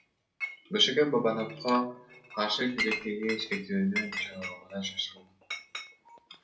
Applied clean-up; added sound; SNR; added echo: none; Chink, clink; 9 dB; reverberation time 0.2 s.